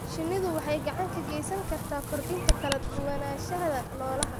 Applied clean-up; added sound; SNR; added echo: none; Wind + Bird vocalization, bird call, bird song; 0 dB; none.